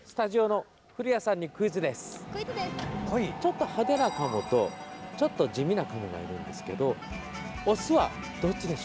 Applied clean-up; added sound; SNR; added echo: none; Mechanisms; 11 dB; none.